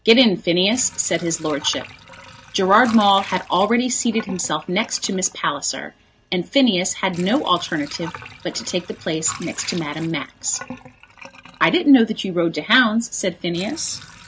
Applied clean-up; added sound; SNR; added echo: none; Sink (filling or washing) / Water; 19 dB; none.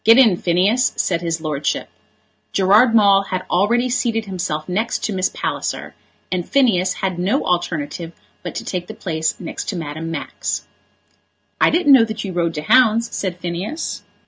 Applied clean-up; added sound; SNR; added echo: none; none; none; none.